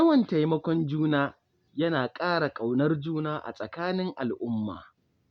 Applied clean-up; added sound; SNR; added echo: none; none; none; none.